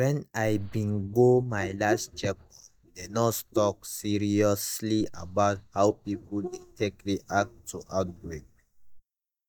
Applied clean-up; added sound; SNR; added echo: neural mask model DeepFilterNet 3.